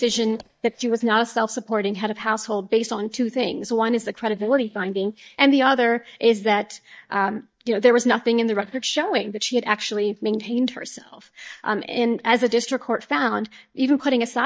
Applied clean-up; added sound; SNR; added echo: neural mask model DeepFilterNet 3.